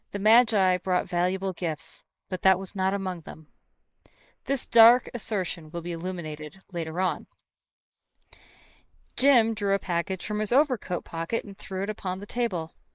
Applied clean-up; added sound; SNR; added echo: neural mask model Resemble Enhance denoiser.